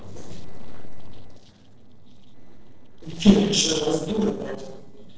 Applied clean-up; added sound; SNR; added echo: neural separator model SepFormer DNS4.